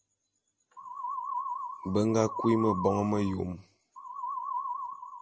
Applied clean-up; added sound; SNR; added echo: none; Musical instrument; 5 dB; none.